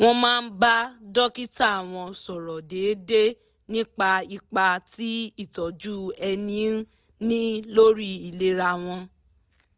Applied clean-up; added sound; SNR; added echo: none; none; none; none.